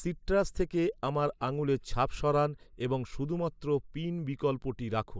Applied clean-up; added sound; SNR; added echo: neural mask model Resemble Enhance denoiser.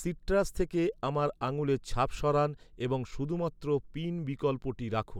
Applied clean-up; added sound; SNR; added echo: none; none; none; none.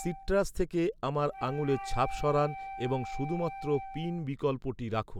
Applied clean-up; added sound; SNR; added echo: none; Wind instrument, woodwind instrument; 12 dB; none.